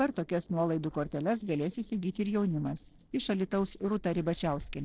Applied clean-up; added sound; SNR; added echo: neural separator model SepFormer DNS4.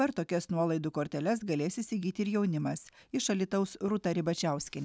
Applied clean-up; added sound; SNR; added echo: none; none; none; none.